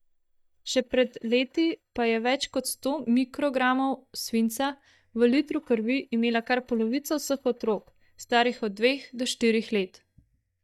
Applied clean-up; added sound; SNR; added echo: neural mask model DeepFilterNet 3.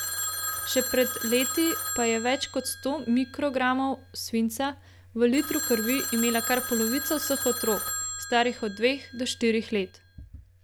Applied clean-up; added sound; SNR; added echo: none; Telephone; 7 dB; none.